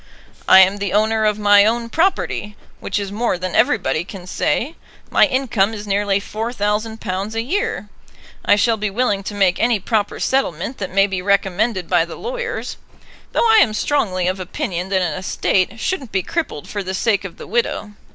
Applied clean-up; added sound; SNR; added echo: none; Livestock, farm animals, working animals; 14 dB; none.